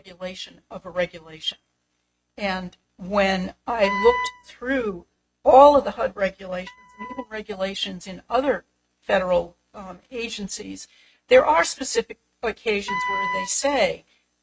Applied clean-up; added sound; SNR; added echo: neural mask model RNNoise.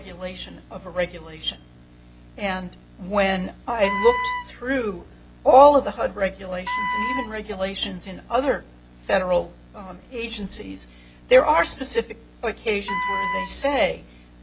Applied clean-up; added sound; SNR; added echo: none; Wind instrument, woodwind instrument; 5 dB; none.